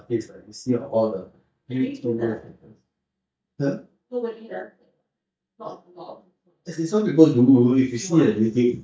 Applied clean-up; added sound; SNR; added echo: neural mask model DeepFilterNet 3.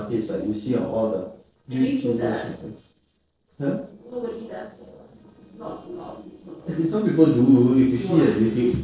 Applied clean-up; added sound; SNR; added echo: neural separator model SepFormer DNS4.